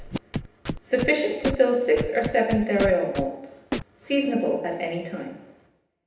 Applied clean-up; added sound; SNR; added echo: none; Scratching (performance technique); 9 dB; reverberation time 0.8 s.